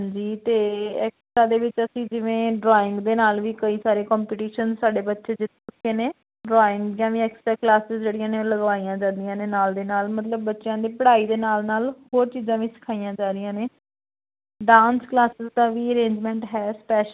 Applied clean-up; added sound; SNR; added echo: none; none; none; none.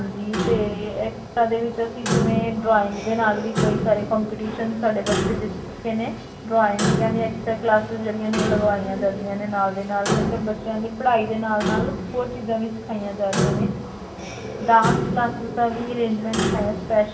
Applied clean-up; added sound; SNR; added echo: none; Clock; 3 dB; reverberation time 0.8 s.